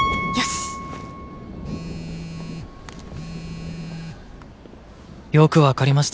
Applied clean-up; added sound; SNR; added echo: none; Piano; 10 dB; none.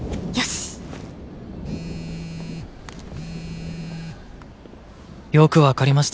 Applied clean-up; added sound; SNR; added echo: none; none; none; none.